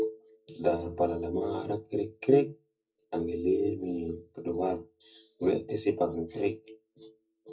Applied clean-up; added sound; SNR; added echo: neural mask model DeepFilterNet 3.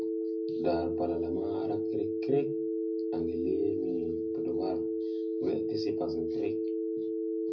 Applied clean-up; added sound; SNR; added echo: none; Telephone; -4 dB; reverberation time 0.4 s.